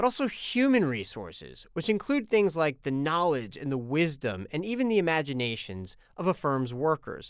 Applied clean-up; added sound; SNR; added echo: none; none; none; none.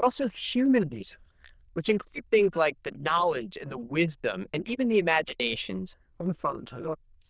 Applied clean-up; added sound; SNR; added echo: neural diffusion model UNIVERSE++.